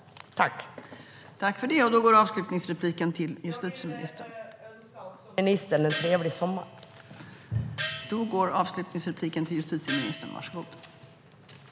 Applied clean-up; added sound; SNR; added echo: none; Gong; 11 dB; none.